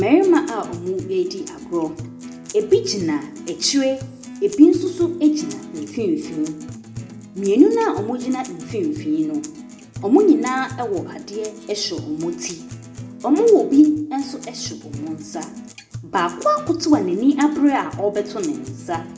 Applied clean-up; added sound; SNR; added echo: none; Acoustic guitar; 15 dB; reverberation time 0.6 s.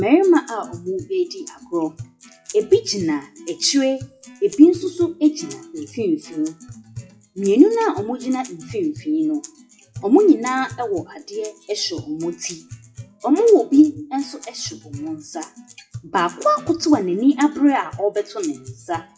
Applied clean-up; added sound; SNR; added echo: classical method WPE with log-MMSE.